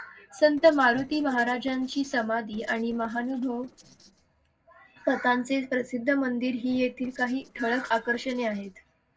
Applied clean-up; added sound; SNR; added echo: neural separator model SepFormer DNS4.